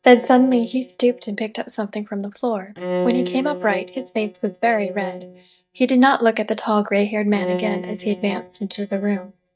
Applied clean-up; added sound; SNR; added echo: neural mask model DeepFilterNet 3.